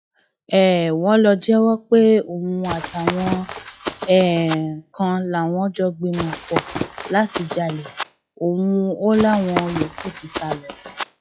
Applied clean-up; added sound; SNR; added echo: classical method log-MMSE.